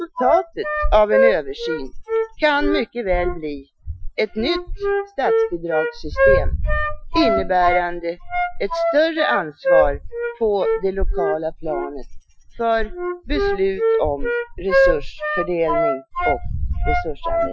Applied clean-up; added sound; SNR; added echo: classical method Wiener filter.